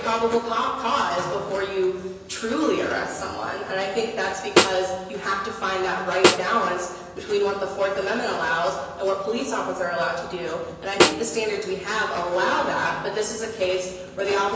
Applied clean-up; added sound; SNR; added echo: none; Snare drum; 0 dB; reverberation time 1.0 s.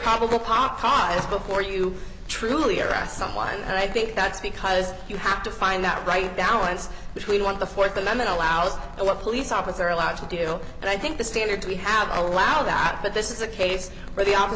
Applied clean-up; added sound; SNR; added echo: none; none; none; none.